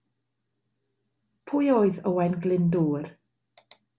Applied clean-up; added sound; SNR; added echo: none; none; none; none.